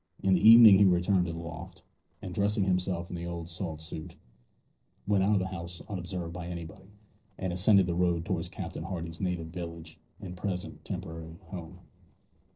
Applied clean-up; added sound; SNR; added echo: neural separator model SepFormer DNS4.